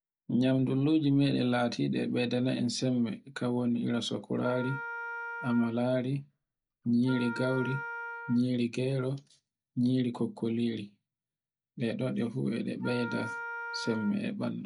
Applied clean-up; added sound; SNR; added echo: none; Wind instrument, woodwind instrument; 11 dB; none.